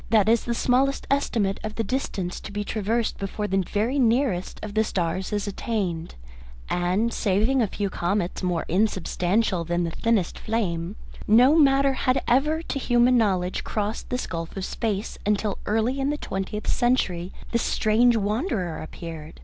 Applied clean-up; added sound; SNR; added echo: none; none; none; none.